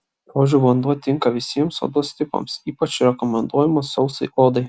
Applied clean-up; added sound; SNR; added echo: none; none; none; none.